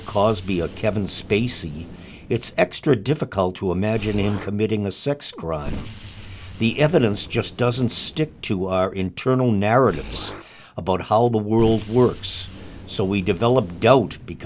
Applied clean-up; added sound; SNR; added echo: none; Explosion; 16 dB; none.